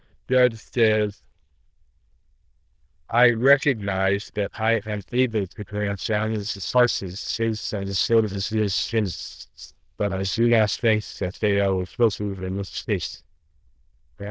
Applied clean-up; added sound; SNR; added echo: neural diffusion model UNIVERSE++.